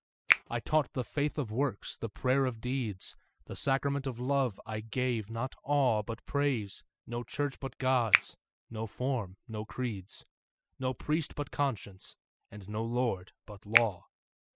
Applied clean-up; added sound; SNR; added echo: classical method spectral subtraction.